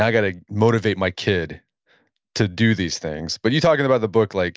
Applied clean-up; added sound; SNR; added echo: none; none; none; none.